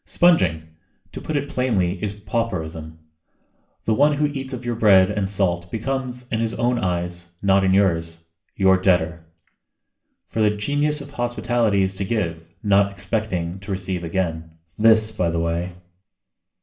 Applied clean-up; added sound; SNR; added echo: none; none; none; reverberation time 0.4 s.